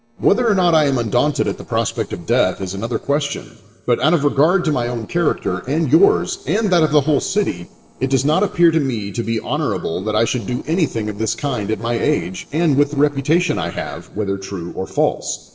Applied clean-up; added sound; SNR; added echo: neural separator model SepFormer DNS4.